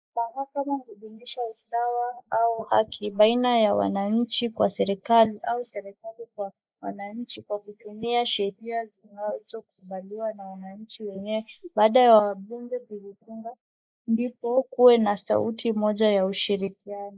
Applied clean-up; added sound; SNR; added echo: neural mask model Resemble Enhance denoiser.